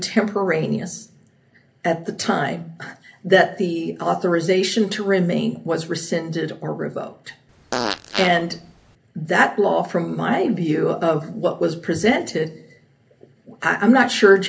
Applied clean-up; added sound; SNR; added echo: none; Fart; 7 dB; reverberation time 0.3 s.